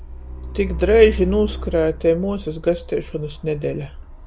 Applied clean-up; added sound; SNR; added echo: none; Truck; 9 dB; none.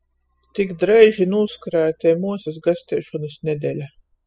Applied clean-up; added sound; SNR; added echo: classical method spectral subtraction.